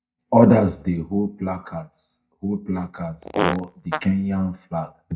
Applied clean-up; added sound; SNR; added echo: neural mask model DeepFilterNet 3.